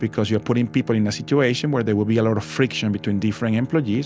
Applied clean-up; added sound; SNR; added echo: none; Bowed string instrument; 18 dB; none.